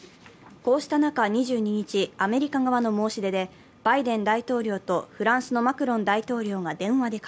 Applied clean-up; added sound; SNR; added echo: none; none; none; none.